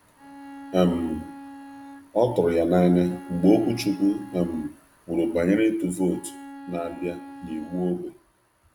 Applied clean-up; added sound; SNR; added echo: none; Bowed string instrument; 17 dB; none.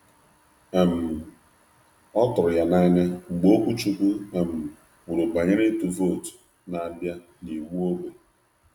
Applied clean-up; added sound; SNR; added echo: none; none; none; none.